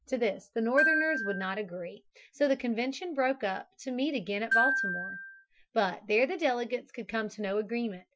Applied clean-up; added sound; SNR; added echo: classical method Wiener filter.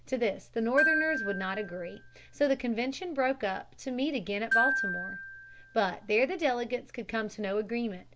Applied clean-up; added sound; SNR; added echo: none; Glockenspiel; 4 dB; none.